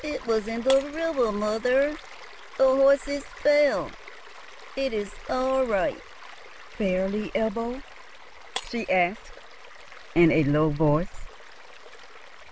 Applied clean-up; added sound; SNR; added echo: none; Shatter + Stream; 18 dB; none.